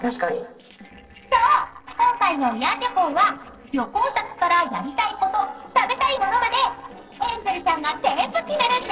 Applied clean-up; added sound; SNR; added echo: neural separator model SepFormer DNS4.